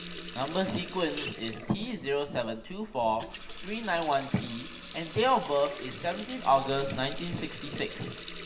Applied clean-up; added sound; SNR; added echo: none; Water tap, faucet; 9 dB; reverberation time 0.9 s.